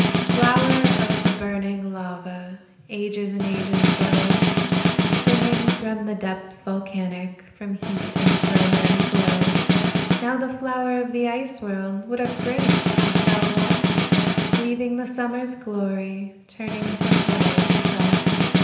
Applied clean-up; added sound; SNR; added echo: none; Snare drum; -5 dB; reverberation time 0.9 s.